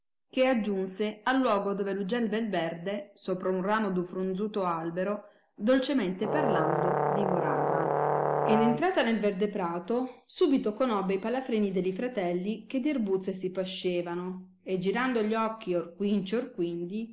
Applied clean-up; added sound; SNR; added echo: none; Brass instrument; -1 dB; none.